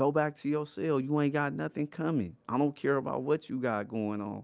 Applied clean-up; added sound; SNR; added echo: none; none; none; none.